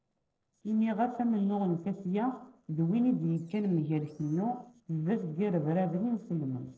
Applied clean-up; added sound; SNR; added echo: neural separator model SepFormer DNS4.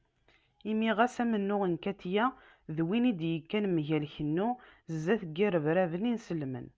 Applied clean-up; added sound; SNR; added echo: none; none; none; none.